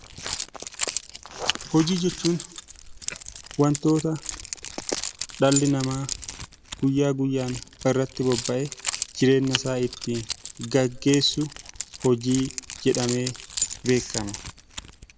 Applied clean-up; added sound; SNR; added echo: none; Keys jangling; 9 dB; none.